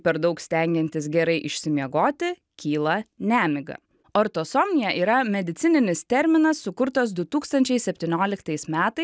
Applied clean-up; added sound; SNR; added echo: none; none; none; none.